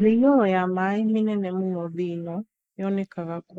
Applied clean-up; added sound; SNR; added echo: neural mask model Resemble Enhance denoiser.